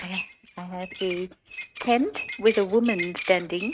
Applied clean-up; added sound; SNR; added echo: neural mask model RNNoise.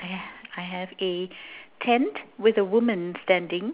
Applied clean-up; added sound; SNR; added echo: none; none; none; none.